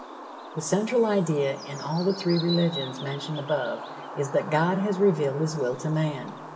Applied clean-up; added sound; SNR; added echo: none; Bird; 12 dB; reverberation time 2.5 s.